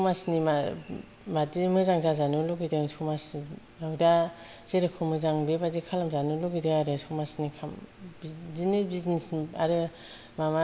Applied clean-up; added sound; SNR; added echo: none; none; none; none.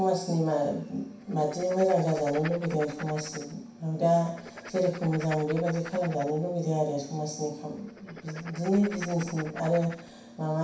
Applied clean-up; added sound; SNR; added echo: none; Writing; 16 dB; reverberation time 0.6 s.